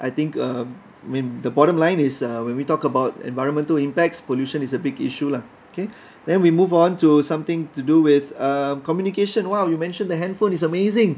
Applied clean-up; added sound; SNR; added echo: none; none; none; none.